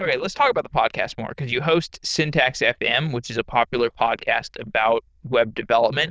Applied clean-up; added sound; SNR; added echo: neural diffusion model UNIVERSE++.